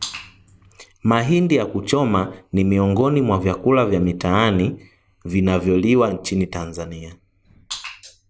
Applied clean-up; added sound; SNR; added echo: none; none; none; none.